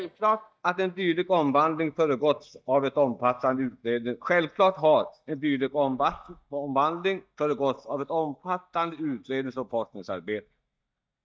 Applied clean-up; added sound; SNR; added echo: neural mask model DeepFilterNet 3.